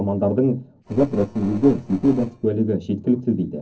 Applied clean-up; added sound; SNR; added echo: neural separator model SepFormer DNS4.